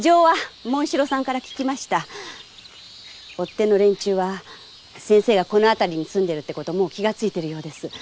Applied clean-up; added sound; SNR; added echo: none; none; none; none.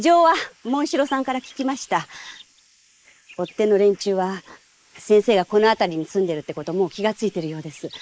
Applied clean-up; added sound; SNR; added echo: neural mask model Resemble Enhance denoiser.